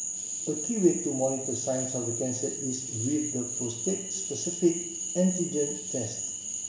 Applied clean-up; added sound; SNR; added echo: none; Frog; 4 dB; reverberation time 0.8 s.